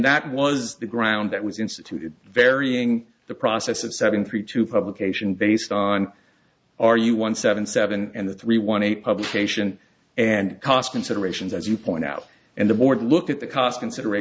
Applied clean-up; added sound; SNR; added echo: none; none; none; none.